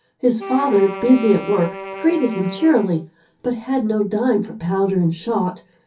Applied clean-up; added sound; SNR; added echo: none; Wind instrument, woodwind instrument; 13 dB; reverberation time 0.3 s.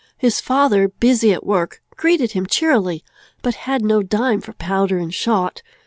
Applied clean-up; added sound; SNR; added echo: none; none; none; none.